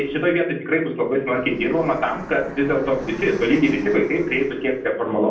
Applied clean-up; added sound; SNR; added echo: none; Fixed-wing aircraft, airplane; 18 dB; reverberation time 0.6 s.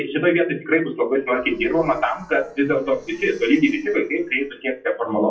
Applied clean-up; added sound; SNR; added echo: classical method WPE with log-MMSE.